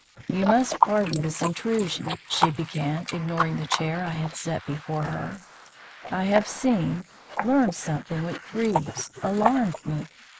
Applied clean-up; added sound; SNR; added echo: neural mask model Resemble Enhance denoiser.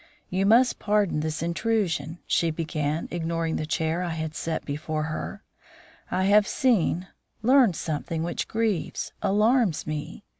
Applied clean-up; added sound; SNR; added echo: none; none; none; none.